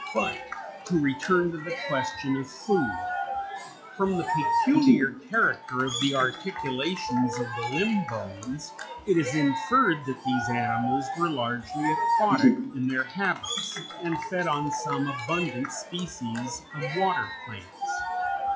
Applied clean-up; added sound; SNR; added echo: classical method log-MMSE.